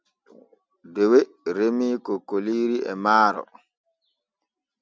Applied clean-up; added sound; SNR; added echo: none; none; none; none.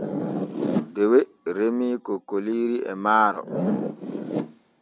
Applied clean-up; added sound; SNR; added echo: none; Zipper (clothing); 5 dB; none.